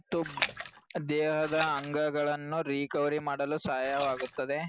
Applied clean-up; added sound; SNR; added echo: neural mask model Resemble Enhance denoiser.